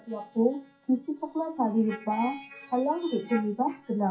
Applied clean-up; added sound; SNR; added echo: classical method WPE with log-MMSE.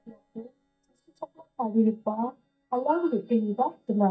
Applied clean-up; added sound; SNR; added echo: neural mask model DeepFilterNet 3.